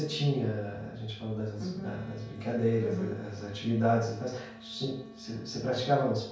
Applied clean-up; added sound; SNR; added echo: none; Wind instrument, woodwind instrument; 20 dB; reverberation time 0.5 s.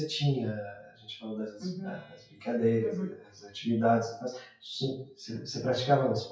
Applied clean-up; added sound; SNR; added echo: classical method WPE with log-MMSE.